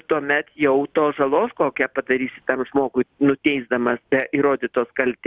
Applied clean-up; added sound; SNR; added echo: none; none; none; none.